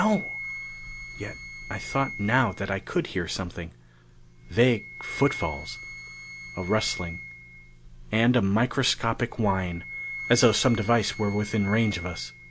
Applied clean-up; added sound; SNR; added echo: none; Wind instrument, woodwind instrument; 13 dB; none.